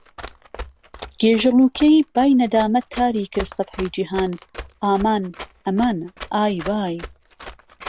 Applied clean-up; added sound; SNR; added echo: none; Run; 17 dB; none.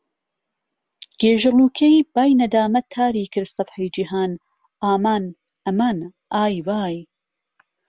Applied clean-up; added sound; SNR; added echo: none; none; none; none.